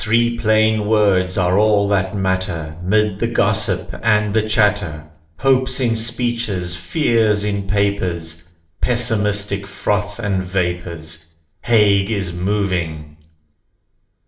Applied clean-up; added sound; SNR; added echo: none; none; none; reverberation time 0.5 s.